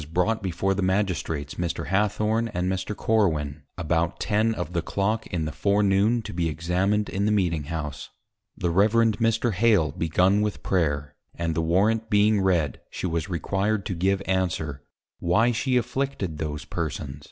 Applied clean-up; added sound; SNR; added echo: none; none; none; none.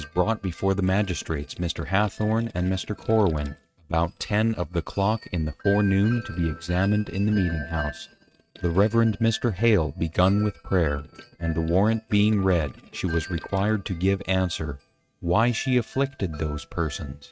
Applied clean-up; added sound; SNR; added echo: neural mask model RNNoise.